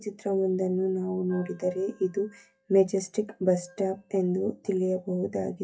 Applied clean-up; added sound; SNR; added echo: classical method WPE with log-MMSE.